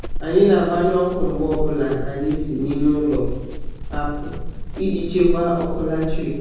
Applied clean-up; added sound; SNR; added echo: none; Run; 5 dB; reverberation time 1.3 s.